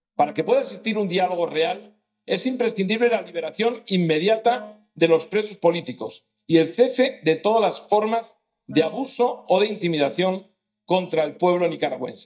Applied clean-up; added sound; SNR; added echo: neural mask model DeepFilterNet 3.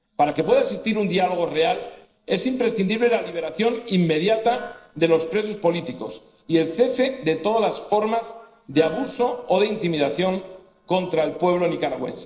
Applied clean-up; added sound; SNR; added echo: neural separator model SepFormer DNS4.